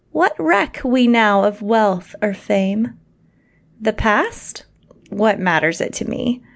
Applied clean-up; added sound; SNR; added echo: none; none; none; none.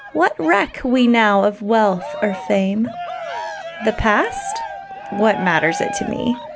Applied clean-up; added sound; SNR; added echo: none; Cheering; 11 dB; none.